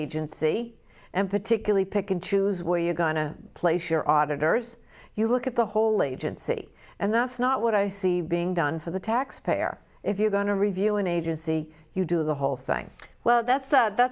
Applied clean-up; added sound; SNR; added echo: none; none; none; none.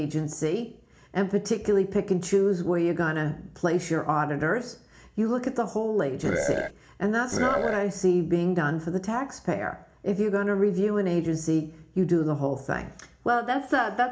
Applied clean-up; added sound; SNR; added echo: none; Burping, eructation; 1 dB; reverberation time 0.4 s.